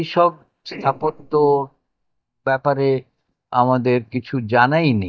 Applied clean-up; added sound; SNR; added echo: neural mask model DeepFilterNet 3.